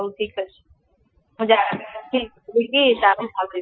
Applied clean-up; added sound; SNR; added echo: classical method Wiener filter.